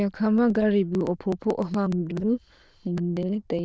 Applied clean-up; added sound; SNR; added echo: neural diffusion model UNIVERSE++.